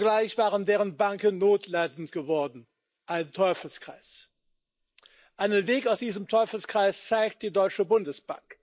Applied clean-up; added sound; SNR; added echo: neural mask model Resemble Enhance denoiser.